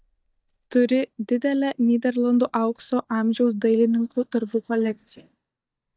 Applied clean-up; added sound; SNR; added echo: neural mask model DeepFilterNet 3.